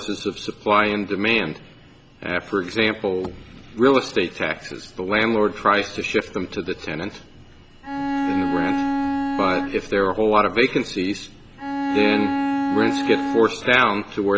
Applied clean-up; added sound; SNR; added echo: none; Bowed string instrument; 1 dB; none.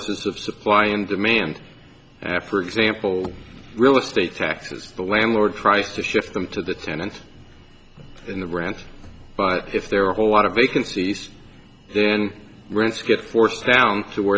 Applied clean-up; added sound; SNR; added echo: none; none; none; none.